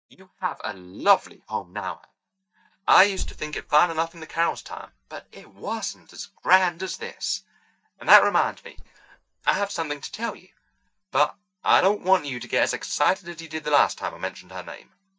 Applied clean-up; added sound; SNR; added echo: neural mask model DeepFilterNet 3.